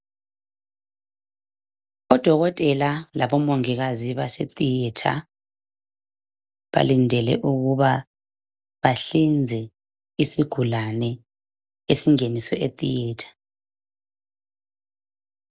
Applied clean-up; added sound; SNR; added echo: none; none; none; none.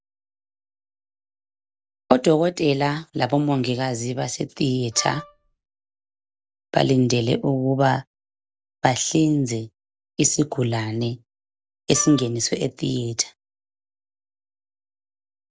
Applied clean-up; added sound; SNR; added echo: none; Wind instrument, woodwind instrument; 14 dB; none.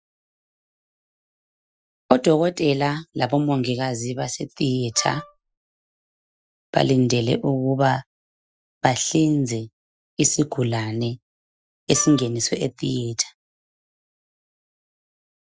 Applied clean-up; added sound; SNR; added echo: classical method Wiener filter.